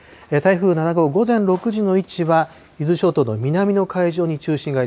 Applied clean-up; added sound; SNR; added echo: none; none; none; none.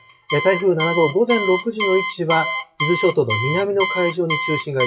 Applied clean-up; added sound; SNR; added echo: classical method WPE with log-MMSE.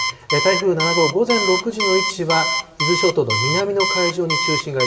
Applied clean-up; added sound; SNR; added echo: none; Alarm; 2 dB; reverberation time 0.9 s.